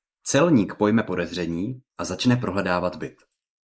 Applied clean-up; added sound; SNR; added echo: neural mask model Resemble Enhance denoiser.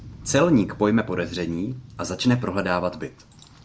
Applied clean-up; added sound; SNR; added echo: none; Rain; 18 dB; none.